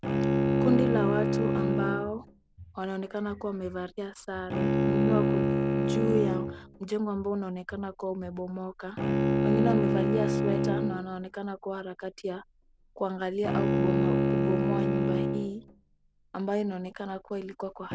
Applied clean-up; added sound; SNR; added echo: none; Bowed string instrument; -4 dB; none.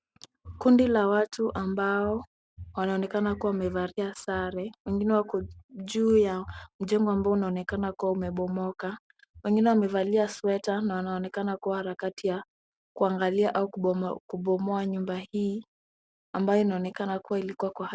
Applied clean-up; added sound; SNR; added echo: none; none; none; none.